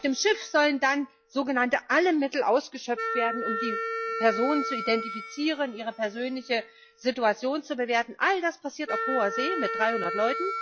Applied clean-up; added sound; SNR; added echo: classical method log-MMSE.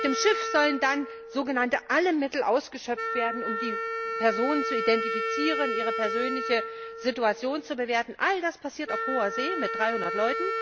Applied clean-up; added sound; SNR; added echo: none; Wind instrument, woodwind instrument; 4 dB; none.